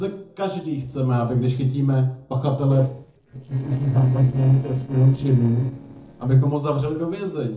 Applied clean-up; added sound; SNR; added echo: neural separator model SepFormer DNS4.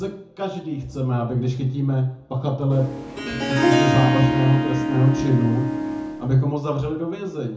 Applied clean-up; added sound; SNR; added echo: none; Harp; 0 dB; reverberation time 0.6 s.